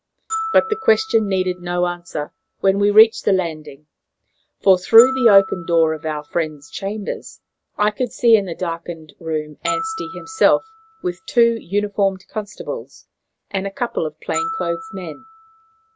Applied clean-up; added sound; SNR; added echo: none; Glockenspiel; 14 dB; none.